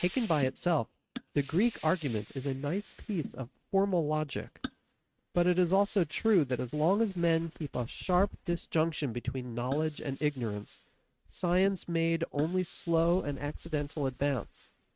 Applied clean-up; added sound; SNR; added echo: neural mask model RNNoise.